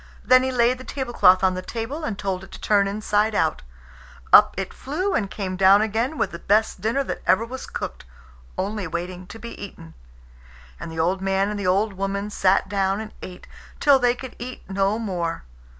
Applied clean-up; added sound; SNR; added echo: none; none; none; none.